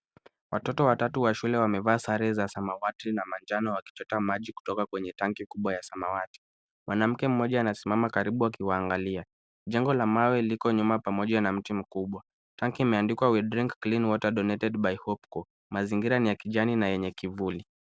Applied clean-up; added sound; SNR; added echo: none; none; none; none.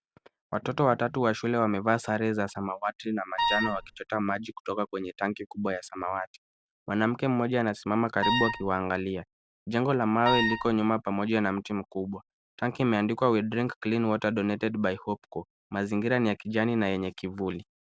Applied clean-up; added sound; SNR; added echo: none; Wind instrument, woodwind instrument; 1 dB; none.